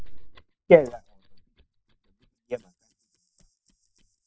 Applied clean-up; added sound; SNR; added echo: neural mask model DeepFilterNet 3.